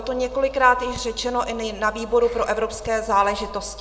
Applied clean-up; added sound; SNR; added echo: none; Scissors; 18 dB; reverberation time 1.3 s.